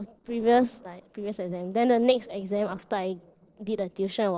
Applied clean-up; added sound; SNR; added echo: neural separator model SepFormer DNS4.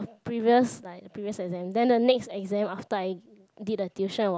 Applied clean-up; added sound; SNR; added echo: none; none; none; none.